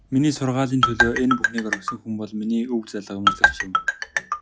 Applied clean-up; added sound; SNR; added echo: classical method log-MMSE.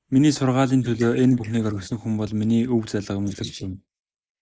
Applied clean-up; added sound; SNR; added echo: neural mask model Resemble Enhance denoiser.